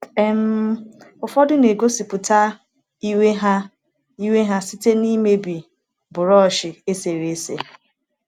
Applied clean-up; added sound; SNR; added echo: none; none; none; none.